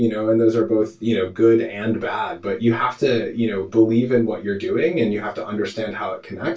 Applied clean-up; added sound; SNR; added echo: none; none; none; reverberation time 0.1 s.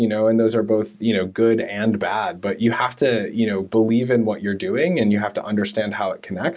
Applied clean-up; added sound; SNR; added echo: none; none; none; none.